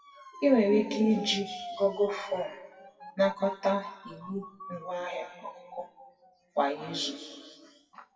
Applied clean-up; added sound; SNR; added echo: classical method WPE with log-MMSE.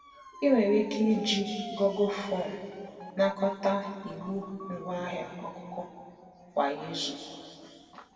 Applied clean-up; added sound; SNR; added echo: none; Motor vehicle (road) / Siren; 16 dB; reverberation time 2.3 s.